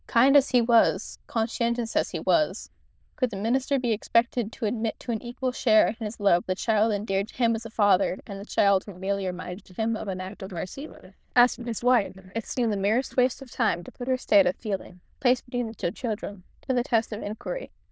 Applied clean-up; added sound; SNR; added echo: neural diffusion model UNIVERSE++.